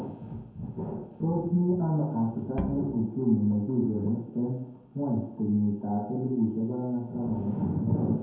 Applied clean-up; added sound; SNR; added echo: none; Bowed string instrument; 9 dB; reverberation time 0.9 s.